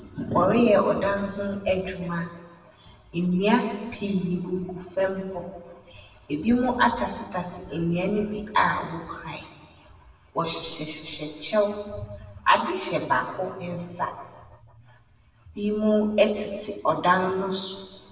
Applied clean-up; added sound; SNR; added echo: none; none; none; reverberation time 1.2 s.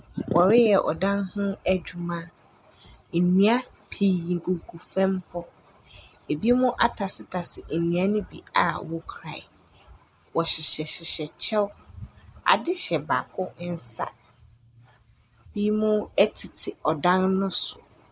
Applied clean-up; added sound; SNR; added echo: none; none; none; none.